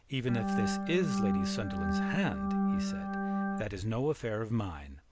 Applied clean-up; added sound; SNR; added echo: none; Organ; -3 dB; none.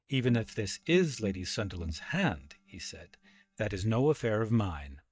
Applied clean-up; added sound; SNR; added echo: neural mask model DeepFilterNet 3.